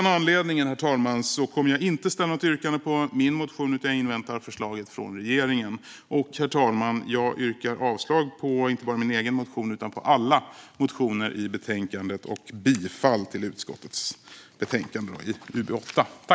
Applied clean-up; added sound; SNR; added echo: none; none; none; none.